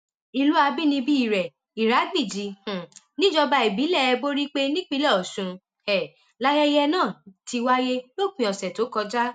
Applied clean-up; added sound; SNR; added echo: none; none; none; none.